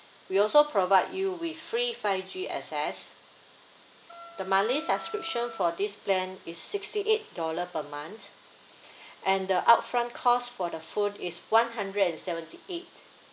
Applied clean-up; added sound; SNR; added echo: none; Wind instrument, woodwind instrument; 15 dB; none.